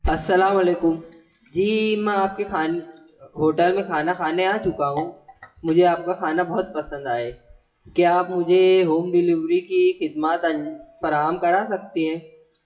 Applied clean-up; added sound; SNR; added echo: classical method WPE with log-MMSE.